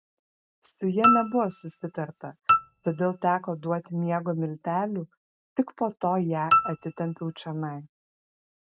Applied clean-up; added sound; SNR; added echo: neural mask model RNNoise.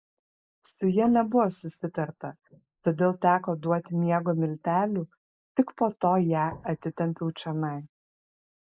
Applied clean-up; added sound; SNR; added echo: neural mask model Resemble Enhance denoiser.